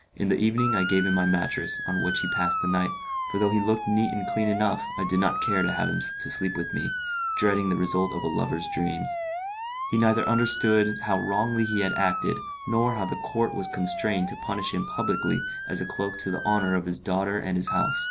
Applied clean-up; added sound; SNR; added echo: none; Motor vehicle (road) / Siren; 5 dB; none.